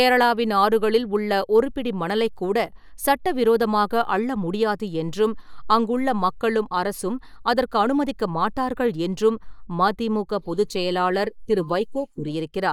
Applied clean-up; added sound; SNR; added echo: neural mask model Resemble Enhance denoiser.